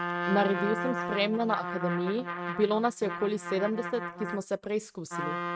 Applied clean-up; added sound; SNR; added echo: neural mask model RNNoise.